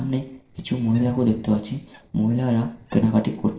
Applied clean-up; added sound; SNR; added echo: neural separator model SepFormer DNS4.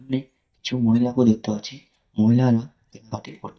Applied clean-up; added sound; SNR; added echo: neural mask model DeepFilterNet 3.